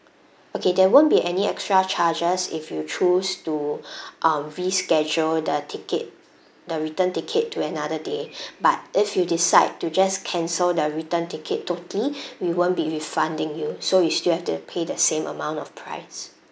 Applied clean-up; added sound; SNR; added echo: none; none; none; none.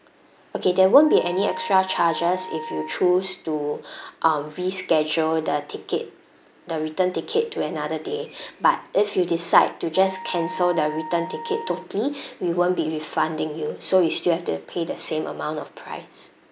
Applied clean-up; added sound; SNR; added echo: none; Wind instrument, woodwind instrument; 13 dB; none.